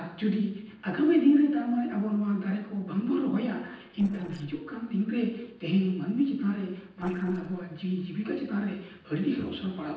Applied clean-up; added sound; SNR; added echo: neural separator model SepFormer DNS4.